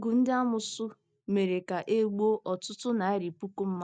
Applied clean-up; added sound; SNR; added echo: none; none; none; none.